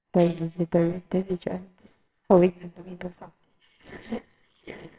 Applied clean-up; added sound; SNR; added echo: neural separator model SepFormer WHAMR!.